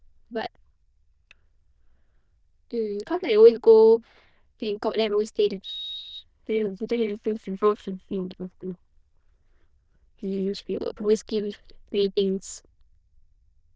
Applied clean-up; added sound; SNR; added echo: neural diffusion model UNIVERSE++.